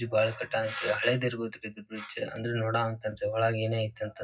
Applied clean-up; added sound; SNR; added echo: none; none; none; reverberation time 0.4 s.